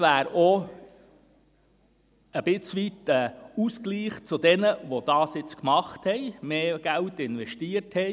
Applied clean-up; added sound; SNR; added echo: none; none; none; none.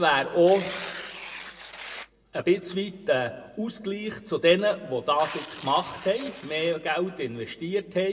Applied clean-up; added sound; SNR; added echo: none; Tearing; 17 dB; reverberation time 1.3 s.